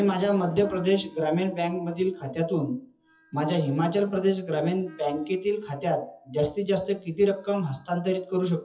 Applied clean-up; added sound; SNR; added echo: classical method WPE with log-MMSE.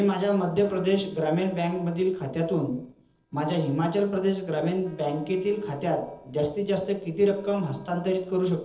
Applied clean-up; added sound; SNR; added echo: neural separator model SepFormer DNS4.